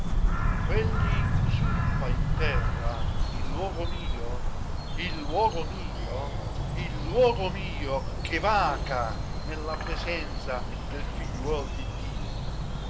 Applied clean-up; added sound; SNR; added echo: none; Bird vocalization, bird call, bird song; -5 dB; none.